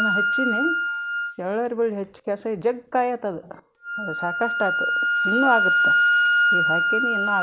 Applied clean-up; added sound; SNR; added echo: none; Wind instrument, woodwind instrument; -4 dB; none.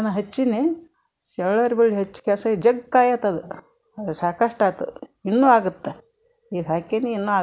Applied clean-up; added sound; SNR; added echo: none; none; none; none.